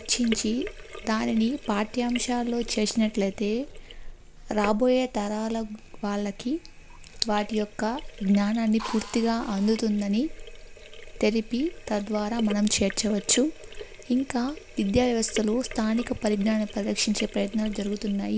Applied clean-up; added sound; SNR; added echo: none; Sink (filling or washing) + Drill; 13 dB; none.